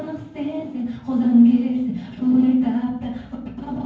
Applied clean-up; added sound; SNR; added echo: none; none; none; reverberation time 0.9 s.